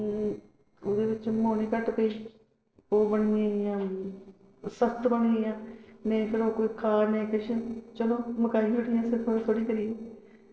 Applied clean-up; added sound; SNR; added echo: neural separator model SepFormer DNS4.